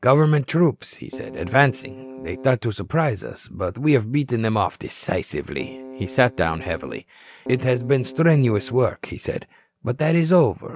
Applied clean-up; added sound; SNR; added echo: neural mask model RNNoise.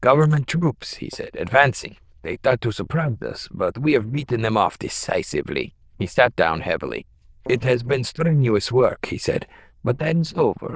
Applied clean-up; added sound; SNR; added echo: neural diffusion model UNIVERSE++.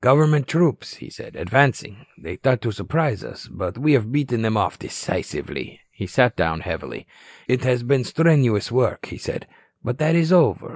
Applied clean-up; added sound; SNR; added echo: neural mask model Resemble Enhance denoiser.